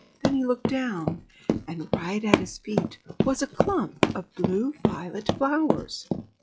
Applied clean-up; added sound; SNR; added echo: classical method log-MMSE.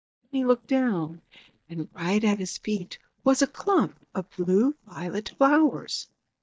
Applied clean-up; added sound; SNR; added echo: neural mask model DeepFilterNet 3.